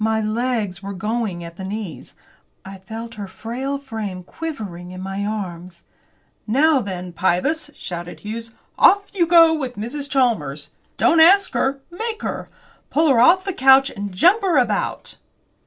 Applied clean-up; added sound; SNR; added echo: none; none; none; none.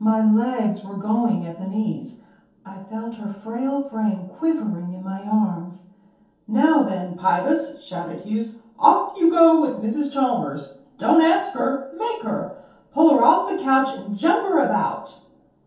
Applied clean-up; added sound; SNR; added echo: none; none; none; reverberation time 0.6 s.